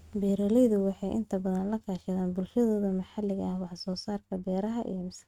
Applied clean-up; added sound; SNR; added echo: neural mask model RNNoise.